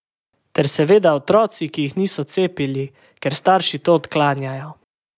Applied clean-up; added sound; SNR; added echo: none; none; none; none.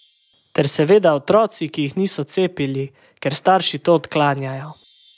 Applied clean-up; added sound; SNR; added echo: none; Chime; 19 dB; none.